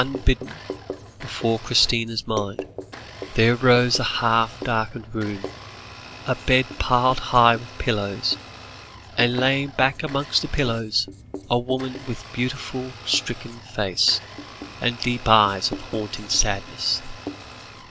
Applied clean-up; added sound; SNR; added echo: none; Domestic sounds, home sounds + Writing; 13 dB; none.